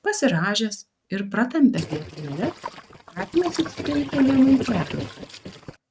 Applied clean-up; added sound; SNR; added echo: neural mask model RNNoise.